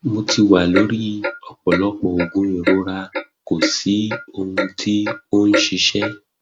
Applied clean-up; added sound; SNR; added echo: none; Clock; 7 dB; none.